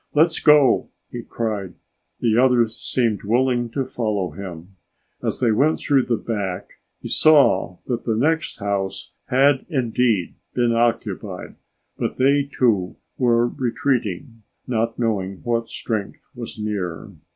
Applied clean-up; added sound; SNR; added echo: none; none; none; none.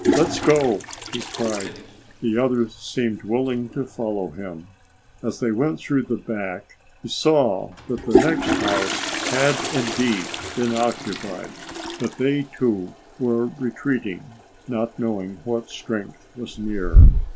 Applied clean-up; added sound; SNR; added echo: none; Toilet flush; 0 dB; none.